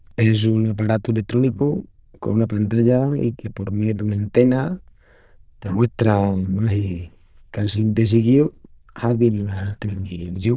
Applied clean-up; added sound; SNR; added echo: neural diffusion model UNIVERSE++.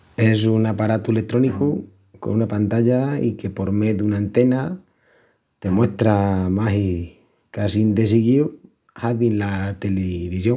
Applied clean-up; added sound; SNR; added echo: none; Bowed string instrument; 18 dB; none.